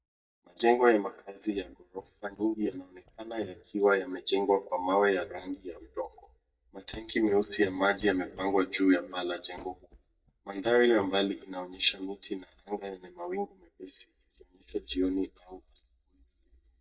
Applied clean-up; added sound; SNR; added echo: neural mask model DeepFilterNet 3.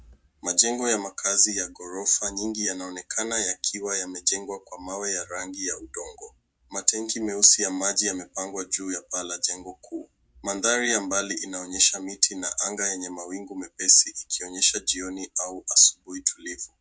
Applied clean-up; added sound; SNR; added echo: none; none; none; none.